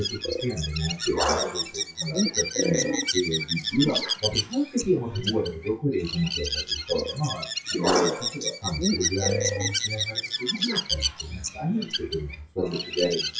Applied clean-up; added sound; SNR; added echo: classical method WPE with log-MMSE.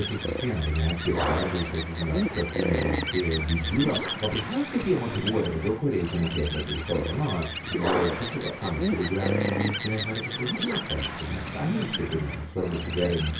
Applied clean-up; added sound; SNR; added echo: none; Bird; 2 dB; reverberation time 0.3 s.